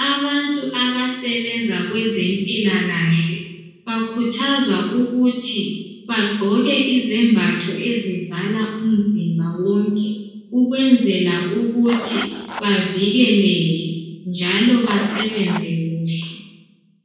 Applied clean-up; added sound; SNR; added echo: none; Zipper (clothing); 11 dB; reverberation time 1.1 s.